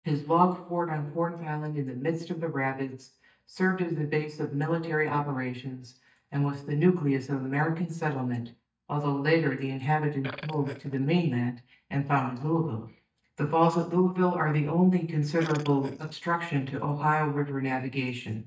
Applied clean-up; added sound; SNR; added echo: neural mask model DeepFilterNet 3.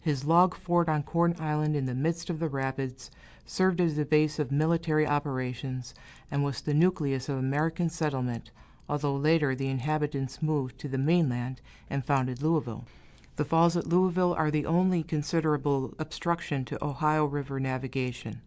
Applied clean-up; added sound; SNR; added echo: none; none; none; none.